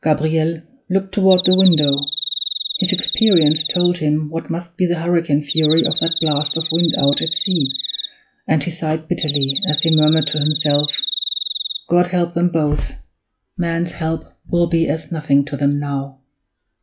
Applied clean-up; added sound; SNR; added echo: classical method log-MMSE.